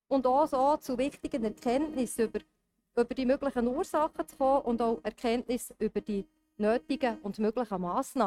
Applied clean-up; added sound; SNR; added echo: neural mask model RNNoise.